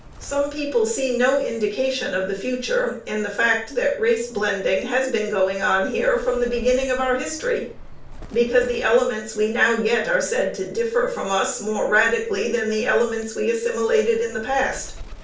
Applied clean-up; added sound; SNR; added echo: none; Bird; 19 dB; reverberation time 0.4 s.